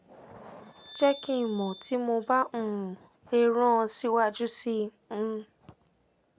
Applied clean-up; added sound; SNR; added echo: none; Glass; 20 dB; none.